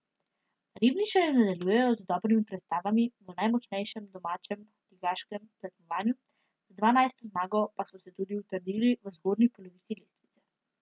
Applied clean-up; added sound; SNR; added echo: none; none; none; none.